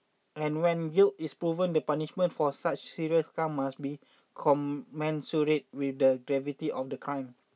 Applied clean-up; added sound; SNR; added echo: none; none; none; none.